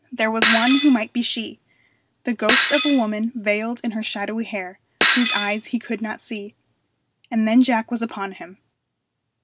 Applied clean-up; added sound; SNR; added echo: none; Shatter; 0 dB; none.